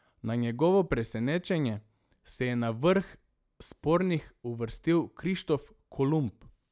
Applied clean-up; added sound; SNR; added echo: none; none; none; none.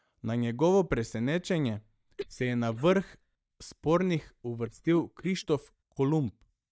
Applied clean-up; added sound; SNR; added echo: neural mask model DeepFilterNet 3.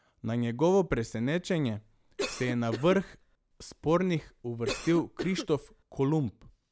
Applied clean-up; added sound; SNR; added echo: none; Cough; 11 dB; none.